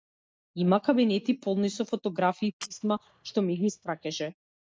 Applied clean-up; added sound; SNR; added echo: neural mask model DeepFilterNet 3.